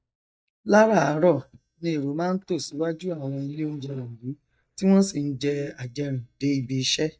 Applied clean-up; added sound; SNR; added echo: neural mask model DeepFilterNet 3.